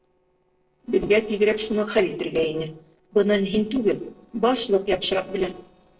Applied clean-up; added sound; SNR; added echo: neural separator model SepFormer DNS4.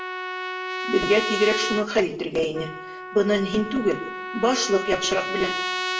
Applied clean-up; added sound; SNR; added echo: none; Trumpet; 6 dB; reverberation time 0.6 s.